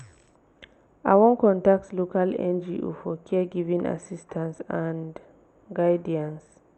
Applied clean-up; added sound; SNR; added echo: none; none; none; none.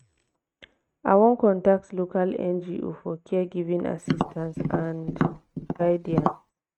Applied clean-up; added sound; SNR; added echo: neural mask model RNNoise.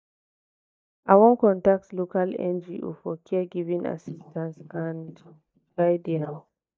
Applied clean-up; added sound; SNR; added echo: neural mask model DeepFilterNet 3.